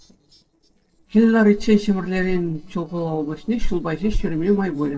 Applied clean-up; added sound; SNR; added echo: neural separator model SepFormer DNS4.